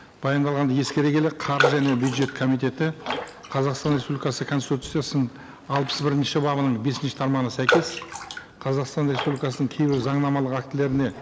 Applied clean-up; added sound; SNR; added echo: none; Raindrop; 9 dB; none.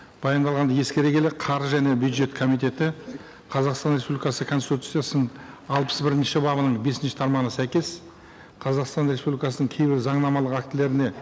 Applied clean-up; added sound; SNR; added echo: none; none; none; none.